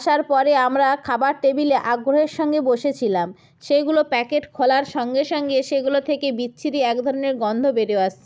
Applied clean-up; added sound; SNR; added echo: none; none; none; none.